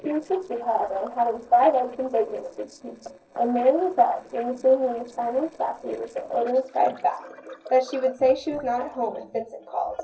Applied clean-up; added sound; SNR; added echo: neural separator model SepFormer DNS4.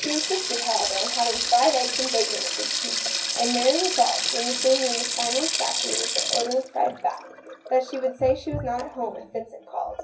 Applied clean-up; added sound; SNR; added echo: none; Sink (filling or washing); 2 dB; reverberation time 0.4 s.